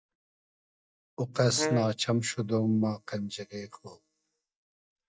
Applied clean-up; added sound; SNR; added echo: neural mask model DeepFilterNet 3.